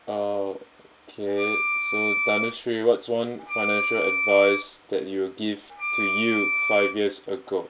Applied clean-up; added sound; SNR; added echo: none; Wind instrument, woodwind instrument; 0 dB; none.